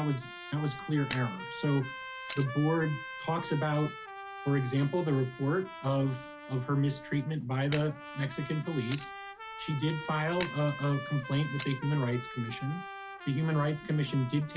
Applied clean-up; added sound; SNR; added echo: none; Trumpet + Camera; 11 dB; none.